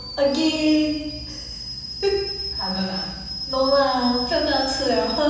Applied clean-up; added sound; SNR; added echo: none; Boiling / Alarm; 8 dB; reverberation time 1.1 s.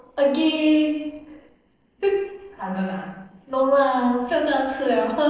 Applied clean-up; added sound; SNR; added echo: neural separator model SepFormer DNS4.